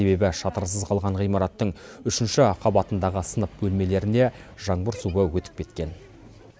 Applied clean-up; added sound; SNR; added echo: none; none; none; none.